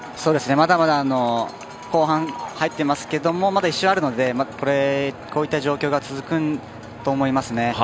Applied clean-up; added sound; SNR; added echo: none; none; none; none.